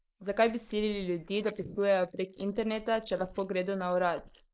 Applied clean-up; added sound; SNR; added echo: neural mask model Resemble Enhance denoiser.